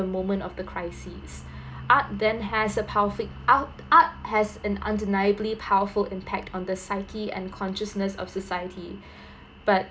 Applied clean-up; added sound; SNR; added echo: none; none; none; none.